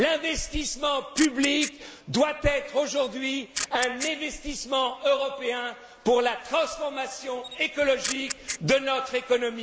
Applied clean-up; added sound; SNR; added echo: none; Camera; 10 dB; none.